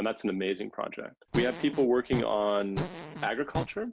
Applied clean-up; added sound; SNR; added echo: none; Fart; 7 dB; none.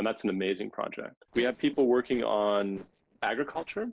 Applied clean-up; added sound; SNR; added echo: neural separator model SepFormer DNS4.